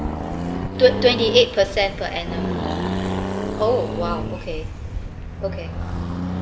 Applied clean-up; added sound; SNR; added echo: none; Accelerating, revving, vroom; 3 dB; reverberation time 2.0 s.